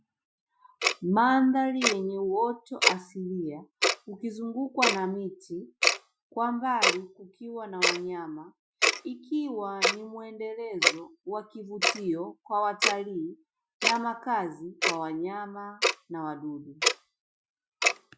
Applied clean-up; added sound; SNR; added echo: classical method Wiener filter.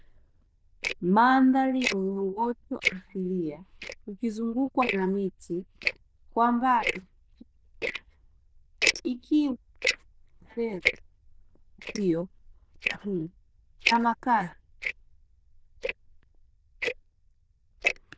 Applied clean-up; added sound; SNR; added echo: neural diffusion model UNIVERSE++.